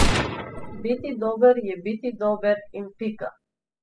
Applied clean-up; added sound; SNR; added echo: classical method spectral subtraction.